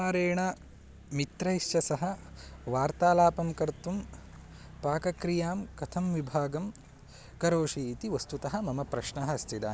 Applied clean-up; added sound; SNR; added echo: none; none; none; none.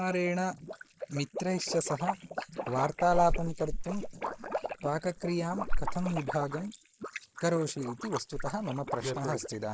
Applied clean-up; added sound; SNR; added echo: neural mask model Resemble Enhance denoiser.